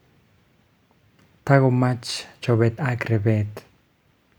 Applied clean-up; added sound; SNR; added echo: none; none; none; none.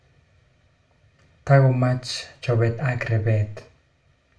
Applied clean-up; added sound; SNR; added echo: none; none; none; reverberation time 0.3 s.